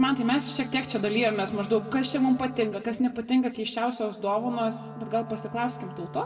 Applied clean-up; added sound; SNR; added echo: none; Wind instrument, woodwind instrument; 16 dB; reverberation time 1.3 s.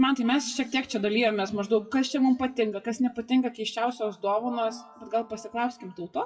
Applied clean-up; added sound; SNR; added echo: classical method WPE with log-MMSE.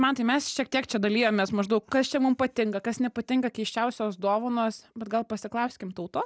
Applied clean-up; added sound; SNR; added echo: none; none; none; none.